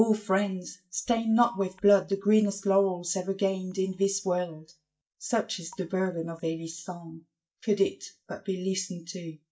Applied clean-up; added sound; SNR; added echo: neural mask model DeepFilterNet 3.